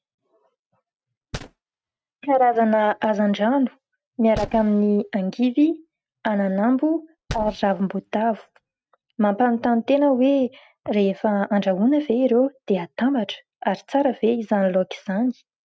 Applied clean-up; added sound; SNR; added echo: neural mask model RNNoise.